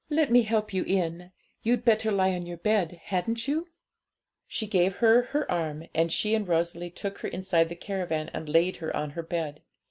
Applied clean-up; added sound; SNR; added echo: none; none; none; none.